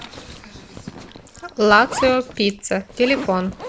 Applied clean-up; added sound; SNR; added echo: none; Zipper (clothing); 13 dB; none.